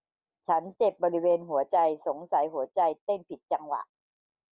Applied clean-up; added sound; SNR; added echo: none; none; none; none.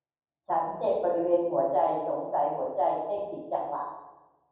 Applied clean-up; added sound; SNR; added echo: none; none; none; reverberation time 1.2 s.